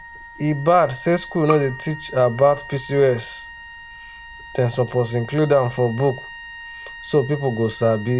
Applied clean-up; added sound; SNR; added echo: none; Bowed string instrument + Wind instrument, woodwind instrument; 15 dB; none.